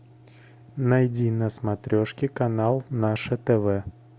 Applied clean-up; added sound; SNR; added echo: none; none; none; none.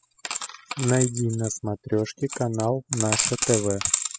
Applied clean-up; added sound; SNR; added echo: classical method spectral subtraction.